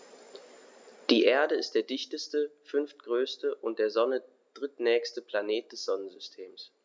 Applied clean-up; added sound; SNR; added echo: none; none; none; none.